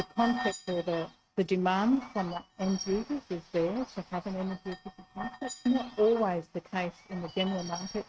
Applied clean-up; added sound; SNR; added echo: neural mask model RNNoise.